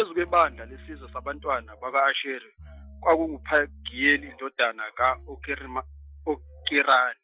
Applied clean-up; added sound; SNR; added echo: classical method Wiener filter.